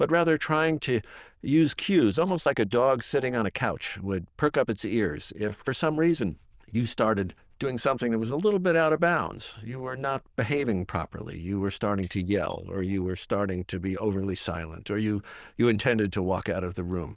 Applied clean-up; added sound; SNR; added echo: neural diffusion model UNIVERSE++.